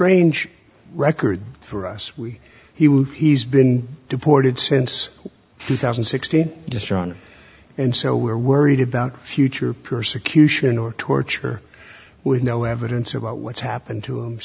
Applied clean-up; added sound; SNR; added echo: none; none; none; none.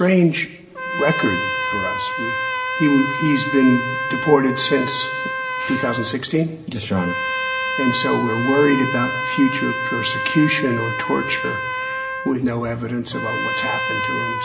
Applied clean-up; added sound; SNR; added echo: none; Trumpet; 4 dB; reverberation time 2.6 s.